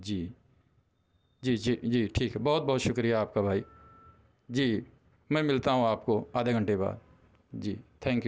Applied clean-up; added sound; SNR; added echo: none; none; none; none.